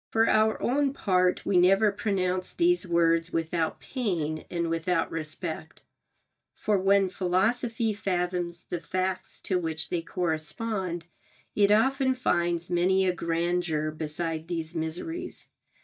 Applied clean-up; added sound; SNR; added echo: neural mask model DeepFilterNet 3.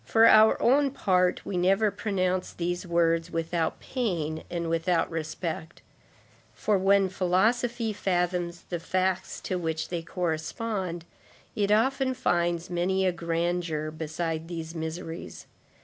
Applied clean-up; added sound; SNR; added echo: none; none; none; none.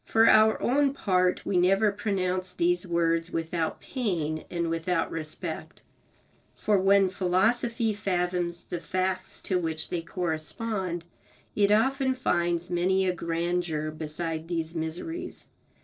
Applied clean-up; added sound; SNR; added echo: neural separator model SepFormer DNS4.